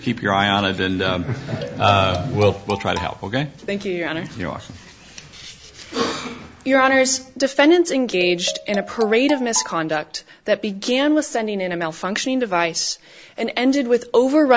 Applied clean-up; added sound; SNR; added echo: none; Marimba, xylophone; 13 dB; none.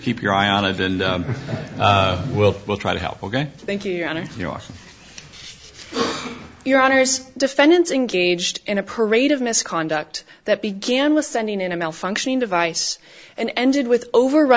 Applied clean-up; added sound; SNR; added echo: none; none; none; none.